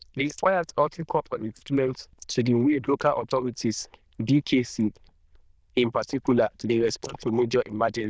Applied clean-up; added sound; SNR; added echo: neural diffusion model UNIVERSE++.